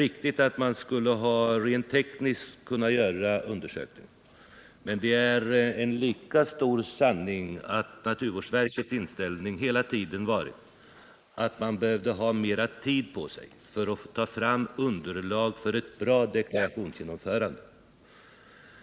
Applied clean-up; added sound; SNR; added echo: neural mask model Resemble Enhance denoiser.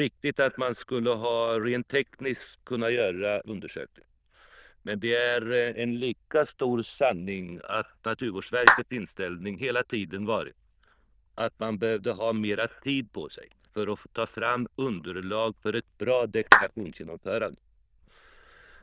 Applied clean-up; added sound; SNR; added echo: neural diffusion model UNIVERSE++.